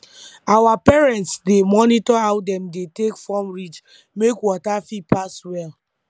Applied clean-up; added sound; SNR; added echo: none; none; none; none.